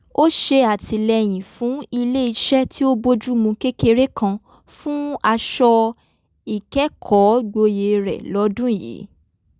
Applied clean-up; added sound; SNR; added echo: none; none; none; none.